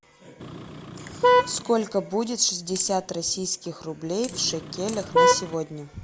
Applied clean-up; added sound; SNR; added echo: none; Vehicle horn, car horn, honking + Coin (dropping); -4 dB; none.